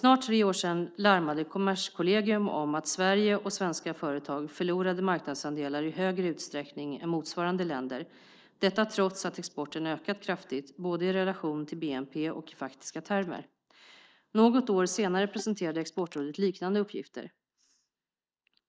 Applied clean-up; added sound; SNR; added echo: neural mask model DeepFilterNet 3.